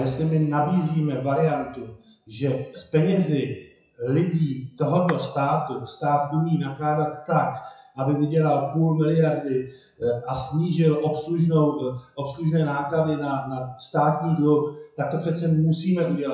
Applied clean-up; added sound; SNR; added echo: classical method WPE with log-MMSE.